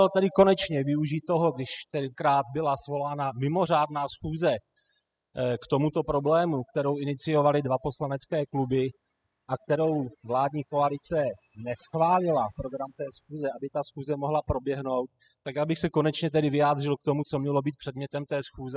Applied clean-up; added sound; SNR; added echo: classical method spectral subtraction.